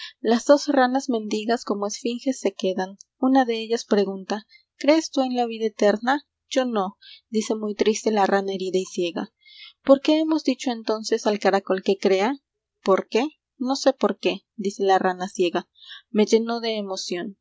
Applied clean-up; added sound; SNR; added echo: none; none; none; none.